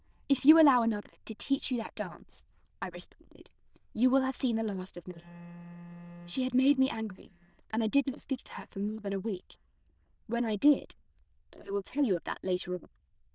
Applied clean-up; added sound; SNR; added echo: neural diffusion model UNIVERSE++.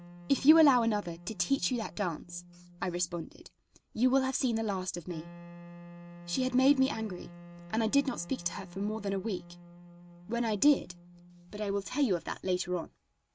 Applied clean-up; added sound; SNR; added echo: none; Wind instrument, woodwind instrument; 19 dB; none.